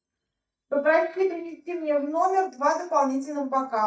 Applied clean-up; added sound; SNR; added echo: neural mask model DeepFilterNet 3.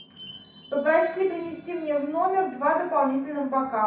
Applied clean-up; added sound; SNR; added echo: none; Chime; 19 dB; reverberation time 0.6 s.